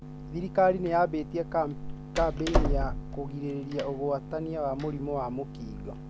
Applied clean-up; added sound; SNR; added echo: none; Door; 4 dB; none.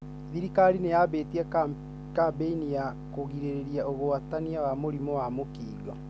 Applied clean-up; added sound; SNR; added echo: none; none; none; none.